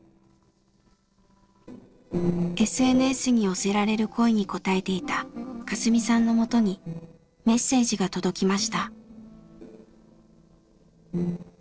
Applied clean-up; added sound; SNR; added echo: neural separator model SepFormer DNS4.